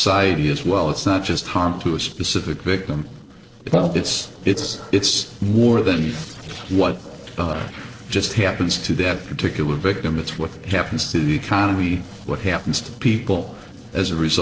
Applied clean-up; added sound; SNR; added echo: neural separator model SepFormer DNS4.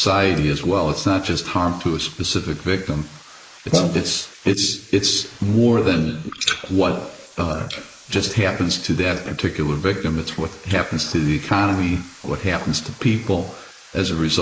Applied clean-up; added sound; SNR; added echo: neural mask model Resemble Enhance denoiser.